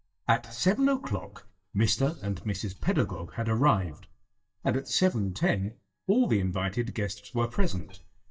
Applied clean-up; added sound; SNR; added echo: neural mask model DeepFilterNet 3.